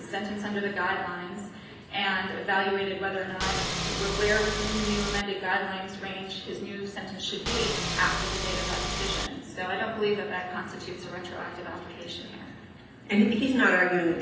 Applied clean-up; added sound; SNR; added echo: none; Engine / Car; 1 dB; reverberation time 0.9 s.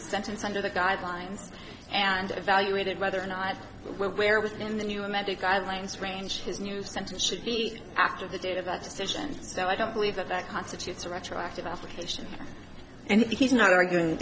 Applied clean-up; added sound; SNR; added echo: none; none; none; none.